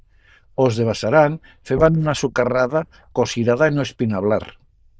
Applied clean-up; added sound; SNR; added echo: neural diffusion model UNIVERSE++.